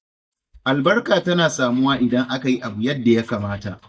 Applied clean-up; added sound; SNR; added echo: neural mask model DeepFilterNet 3.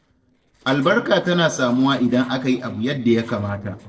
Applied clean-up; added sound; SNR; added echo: neural separator model SepFormer DNS4.